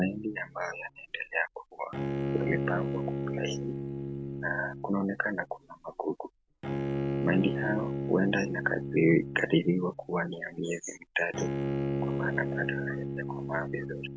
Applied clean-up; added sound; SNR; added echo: none; Bowed string instrument; 3 dB; none.